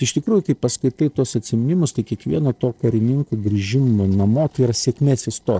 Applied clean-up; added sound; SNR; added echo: neural separator model SepFormer DNS4.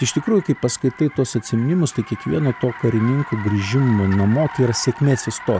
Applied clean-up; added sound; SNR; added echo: none; Car; 16 dB; none.